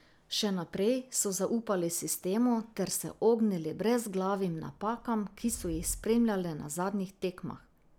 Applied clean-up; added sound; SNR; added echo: none; none; none; none.